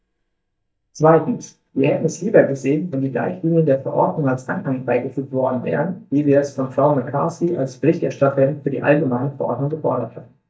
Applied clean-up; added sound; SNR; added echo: neural mask model DeepFilterNet 3.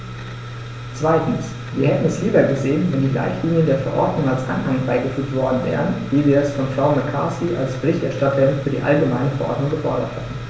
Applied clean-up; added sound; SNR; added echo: none; none; none; none.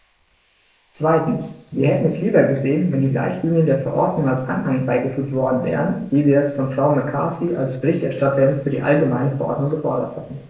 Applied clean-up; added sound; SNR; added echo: neural mask model Resemble Enhance denoiser.